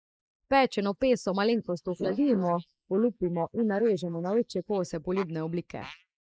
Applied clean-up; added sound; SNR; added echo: neural mask model Resemble Enhance denoiser.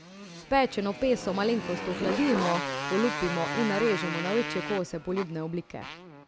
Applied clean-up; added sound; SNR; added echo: none; Motorcycle; 6 dB; none.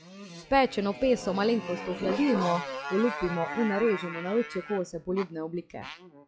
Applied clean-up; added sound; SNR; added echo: classical method log-MMSE.